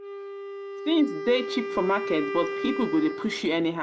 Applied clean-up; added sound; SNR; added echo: none; Wind instrument, woodwind instrument; 7 dB; none.